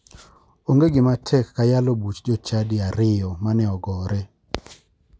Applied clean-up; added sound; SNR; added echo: none; none; none; none.